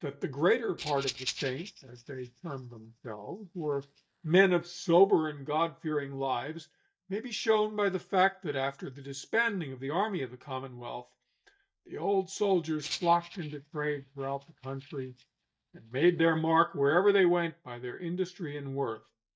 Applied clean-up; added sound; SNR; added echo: neural mask model DeepFilterNet 3.